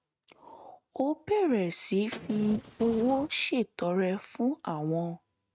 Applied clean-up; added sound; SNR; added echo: neural mask model RNNoise.